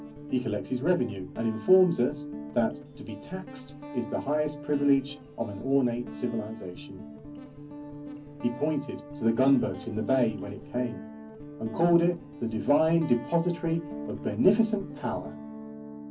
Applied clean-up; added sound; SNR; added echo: none; Guitar; 13 dB; reverberation time 0.4 s.